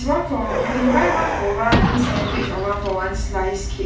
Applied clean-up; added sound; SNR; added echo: none; Car; 2 dB; reverberation time 0.4 s.